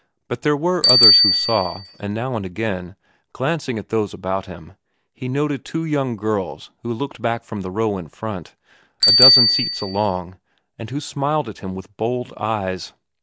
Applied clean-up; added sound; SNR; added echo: none; Bicycle bell; -1 dB; none.